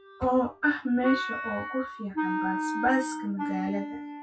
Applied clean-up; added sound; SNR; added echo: classical method WPE with log-MMSE.